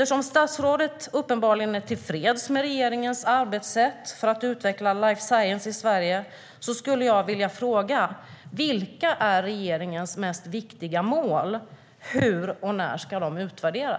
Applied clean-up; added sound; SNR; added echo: none; none; none; none.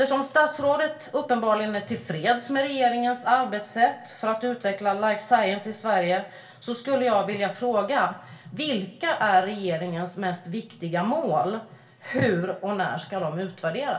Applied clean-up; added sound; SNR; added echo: none; none; none; reverberation time 0.3 s.